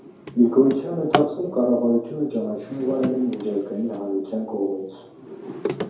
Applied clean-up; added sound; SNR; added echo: none; Drawer open or close; 10 dB; reverberation time 2.4 s.